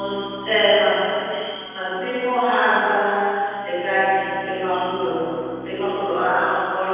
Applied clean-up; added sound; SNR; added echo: none; Bowed string instrument; 17 dB; reverberation time 2.1 s.